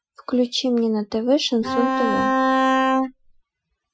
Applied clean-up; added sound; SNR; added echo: classical method Wiener filter.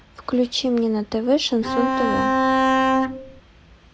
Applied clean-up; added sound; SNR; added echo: none; Bowed string instrument; -4 dB; none.